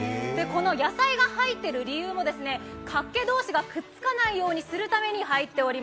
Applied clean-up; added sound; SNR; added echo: none; none; none; none.